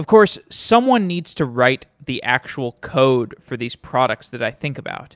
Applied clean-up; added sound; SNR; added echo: none; none; none; none.